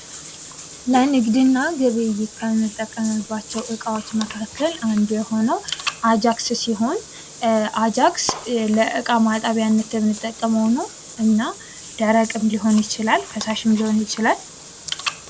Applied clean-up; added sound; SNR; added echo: none; Bathtub (filling or washing) / Water; 14 dB; none.